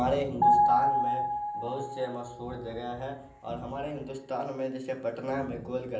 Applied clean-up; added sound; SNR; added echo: none; Piano; -4 dB; reverberation time 0.6 s.